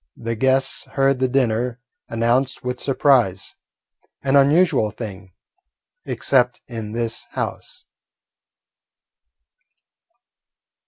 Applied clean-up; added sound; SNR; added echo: none; none; none; none.